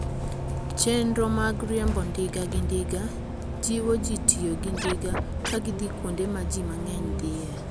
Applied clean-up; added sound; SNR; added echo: none; Scratching (performance technique) + Bus; 1 dB; none.